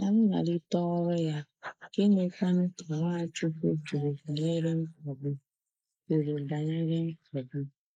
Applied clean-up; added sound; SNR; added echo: neural mask model Resemble Enhance denoiser.